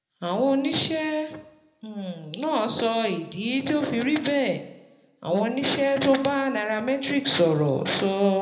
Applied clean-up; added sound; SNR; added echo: none; none; none; reverberation time 0.7 s.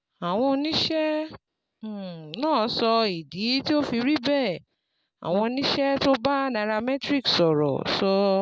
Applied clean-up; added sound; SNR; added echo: none; none; none; none.